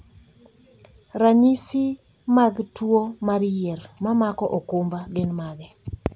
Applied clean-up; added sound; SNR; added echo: none; none; none; none.